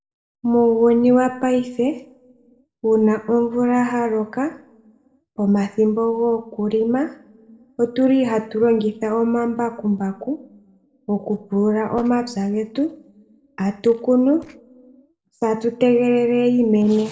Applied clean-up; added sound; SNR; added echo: neural separator model SepFormer DNS4.